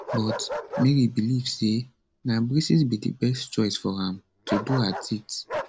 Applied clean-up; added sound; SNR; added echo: none; Bark; 11 dB; none.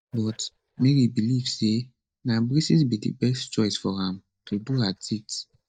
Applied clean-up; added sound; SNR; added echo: neural mask model DeepFilterNet 3.